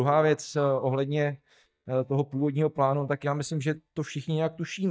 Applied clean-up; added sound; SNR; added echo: neural mask model DeepFilterNet 3.